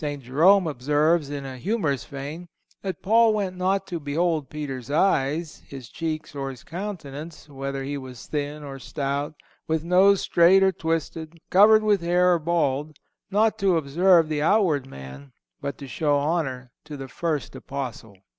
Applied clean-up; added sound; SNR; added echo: none; none; none; none.